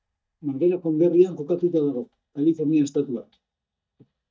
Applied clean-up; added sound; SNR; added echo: neural mask model DeepFilterNet 3.